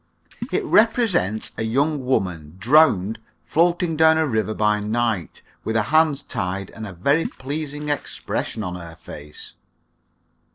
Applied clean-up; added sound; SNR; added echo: neural separator model SepFormer DNS4.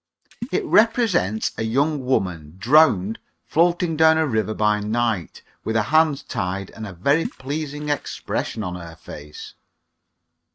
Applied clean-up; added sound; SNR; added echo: neural mask model RNNoise.